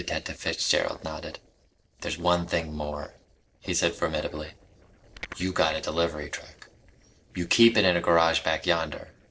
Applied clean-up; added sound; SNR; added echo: neural separator model SepFormer DNS4.